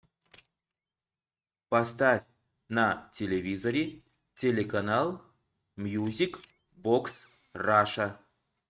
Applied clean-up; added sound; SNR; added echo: neural mask model RNNoise.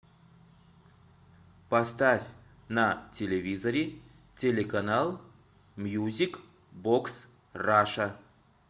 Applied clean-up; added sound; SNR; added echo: none; none; none; none.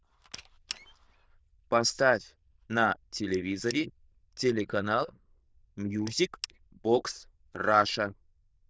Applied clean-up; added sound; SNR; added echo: neural diffusion model UNIVERSE++.